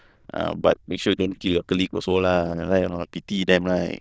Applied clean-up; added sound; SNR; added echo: neural diffusion model UNIVERSE++.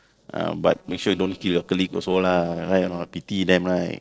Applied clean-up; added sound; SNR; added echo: neural separator model SepFormer DNS4.